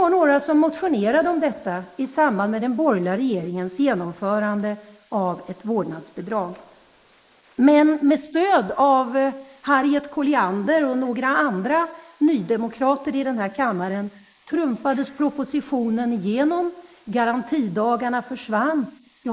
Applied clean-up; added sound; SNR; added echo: neural mask model Resemble Enhance denoiser.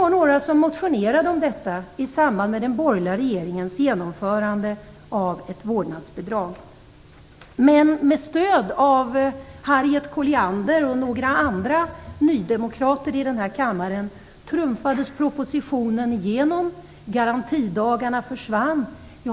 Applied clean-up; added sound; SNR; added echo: none; none; none; none.